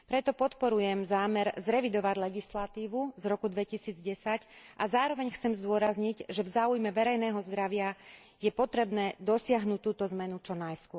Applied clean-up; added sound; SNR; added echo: none; none; none; none.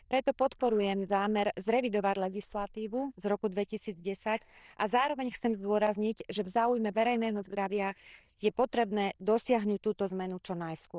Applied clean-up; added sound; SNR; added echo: neural diffusion model UNIVERSE++.